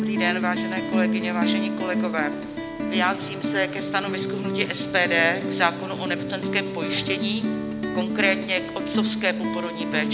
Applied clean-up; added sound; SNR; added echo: none; Guitar; -1 dB; none.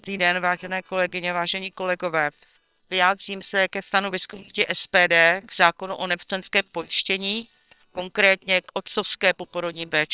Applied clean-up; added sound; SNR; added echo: neural separator model SepFormer WHAM!.